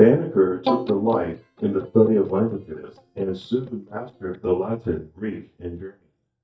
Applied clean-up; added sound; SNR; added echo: neural mask model DeepFilterNet 3.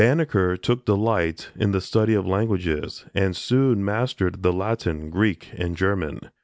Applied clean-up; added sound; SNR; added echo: none; none; none; none.